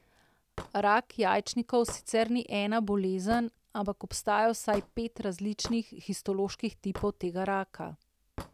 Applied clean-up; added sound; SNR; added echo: none; Hammer / Wood; 18 dB; none.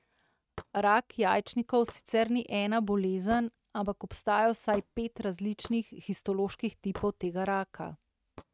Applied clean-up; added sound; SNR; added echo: neural mask model RNNoise.